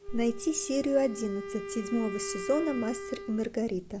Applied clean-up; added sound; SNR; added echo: none; Wind instrument, woodwind instrument; 10 dB; none.